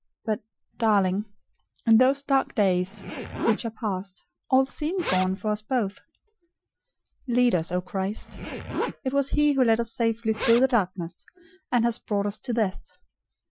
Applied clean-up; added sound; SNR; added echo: classical method Wiener filter.